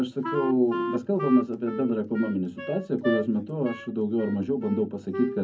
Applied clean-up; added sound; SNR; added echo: none; Wind instrument, woodwind instrument; 9 dB; reverberation time 0.3 s.